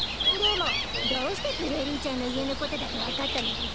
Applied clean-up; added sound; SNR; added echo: none; Gull, seagull; -3 dB; none.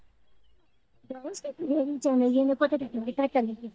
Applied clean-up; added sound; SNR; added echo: neural mask model DeepFilterNet 3.